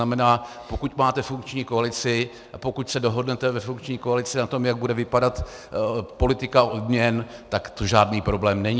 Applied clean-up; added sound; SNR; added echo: none; none; none; none.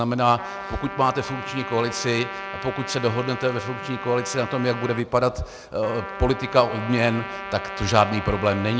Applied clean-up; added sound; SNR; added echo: none; Trumpet; 10 dB; none.